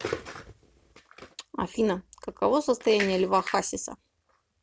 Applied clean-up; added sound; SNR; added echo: none; none; none; none.